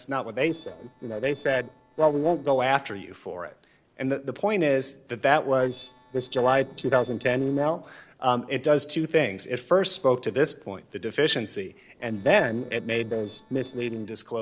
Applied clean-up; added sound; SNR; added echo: neural separator model SepFormer DNS4.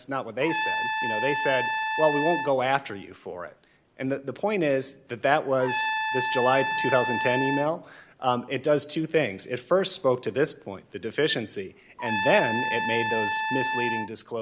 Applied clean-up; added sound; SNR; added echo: none; Trumpet; 2 dB; none.